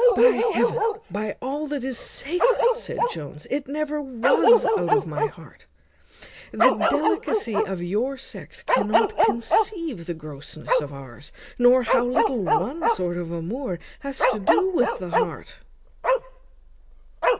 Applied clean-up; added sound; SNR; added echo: none; Bark; -3 dB; none.